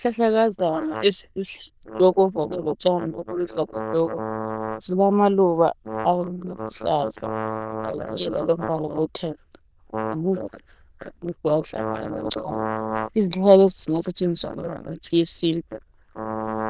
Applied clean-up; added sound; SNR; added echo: neural diffusion model UNIVERSE++.